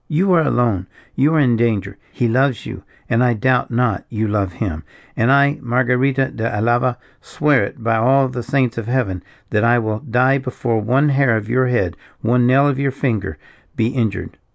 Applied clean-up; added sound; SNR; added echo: none; none; none; none.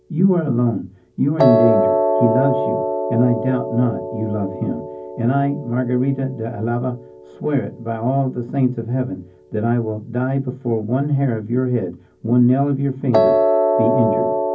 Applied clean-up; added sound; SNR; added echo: none; Piano; 3 dB; reverberation time 0.3 s.